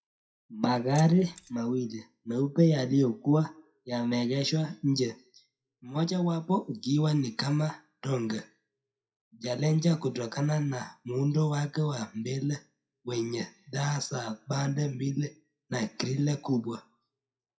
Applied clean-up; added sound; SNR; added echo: classical method WPE with log-MMSE.